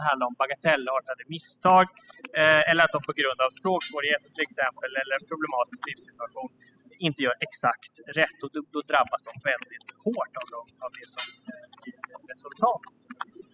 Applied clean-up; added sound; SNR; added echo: classical method spectral subtraction.